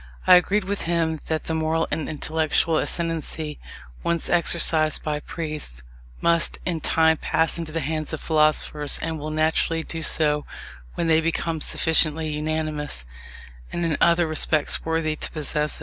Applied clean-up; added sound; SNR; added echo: none; none; none; none.